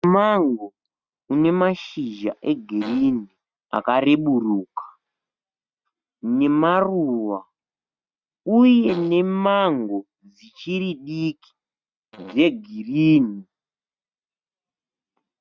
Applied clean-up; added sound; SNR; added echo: neural mask model RNNoise.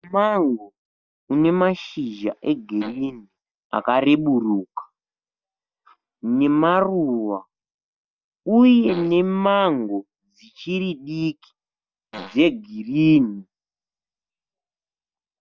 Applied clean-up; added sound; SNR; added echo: neural mask model DeepFilterNet 3.